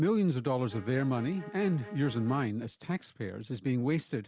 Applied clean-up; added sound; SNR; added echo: none; Bowed string instrument; 17 dB; none.